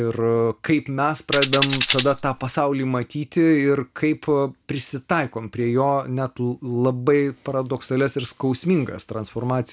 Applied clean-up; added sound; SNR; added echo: none; Tambourine; 3 dB; none.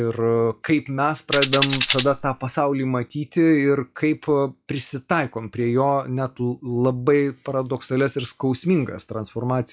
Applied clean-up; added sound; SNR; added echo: classical method log-MMSE.